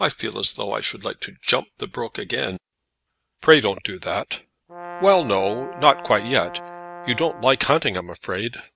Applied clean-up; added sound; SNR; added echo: none; Brass instrument; 14 dB; none.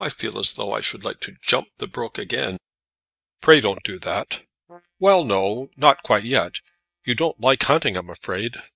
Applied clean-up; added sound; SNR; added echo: neural mask model DeepFilterNet 3.